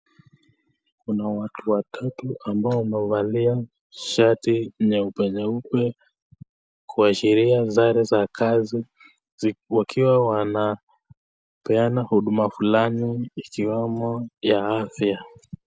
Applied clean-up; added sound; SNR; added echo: none; none; none; none.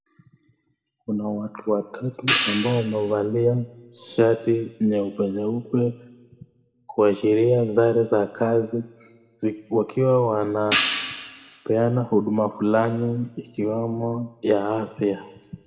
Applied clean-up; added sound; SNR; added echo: none; Hi-hat; 0 dB; reverberation time 1.0 s.